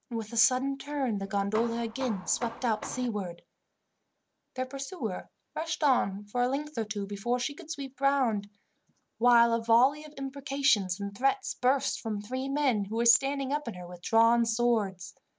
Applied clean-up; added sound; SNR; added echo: none; Hammer; 13 dB; none.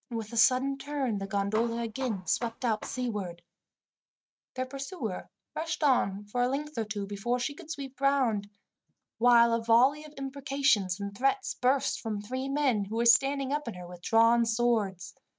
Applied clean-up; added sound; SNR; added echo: neural mask model RNNoise.